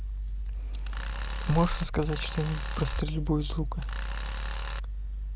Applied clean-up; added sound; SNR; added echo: none; Tools; 13 dB; none.